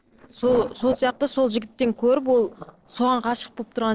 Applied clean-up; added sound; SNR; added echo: neural separator model SepFormer DNS4.